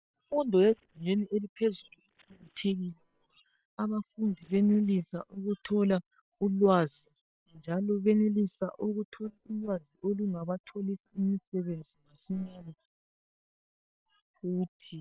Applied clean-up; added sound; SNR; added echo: neural separator model SepFormer WHAM!.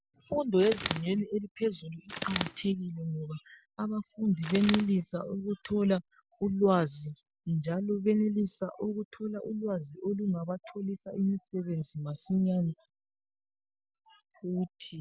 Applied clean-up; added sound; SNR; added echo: none; Bird; 6 dB; none.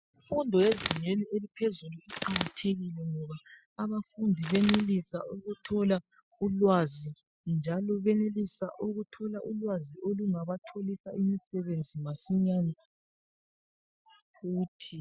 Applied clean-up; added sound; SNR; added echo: classical method spectral subtraction.